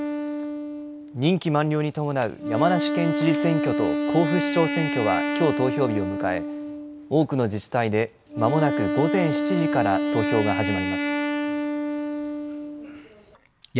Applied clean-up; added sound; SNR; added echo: none; Wind instrument, woodwind instrument; 2 dB; none.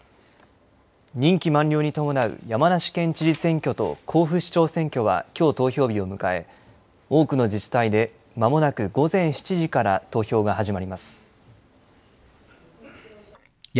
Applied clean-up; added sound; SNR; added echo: none; none; none; none.